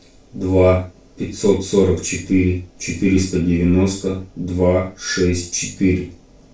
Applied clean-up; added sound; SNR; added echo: none; none; none; reverberation time 0.3 s.